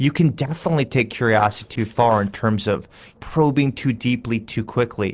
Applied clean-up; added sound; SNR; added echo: neural separator model SepFormer DNS4.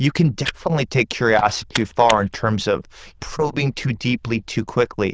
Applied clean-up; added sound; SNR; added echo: neural diffusion model UNIVERSE++.